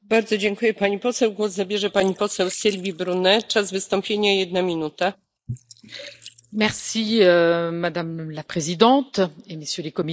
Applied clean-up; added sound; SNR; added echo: neural mask model Resemble Enhance denoiser.